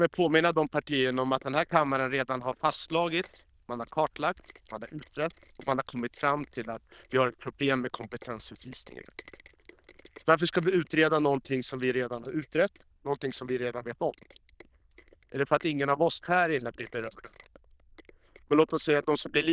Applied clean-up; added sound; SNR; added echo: neural diffusion model UNIVERSE++.